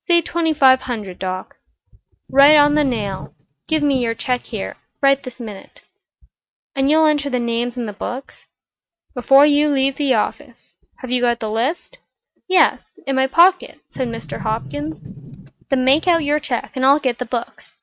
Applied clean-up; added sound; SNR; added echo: neural mask model RNNoise.